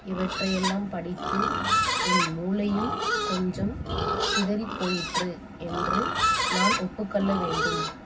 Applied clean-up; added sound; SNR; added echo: none; Livestock, farm animals, working animals; -1 dB; reverberation time 0.4 s.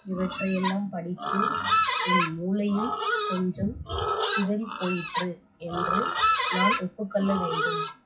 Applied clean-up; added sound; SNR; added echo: classical method WPE with log-MMSE.